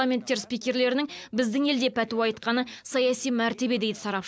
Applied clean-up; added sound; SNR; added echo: none; none; none; none.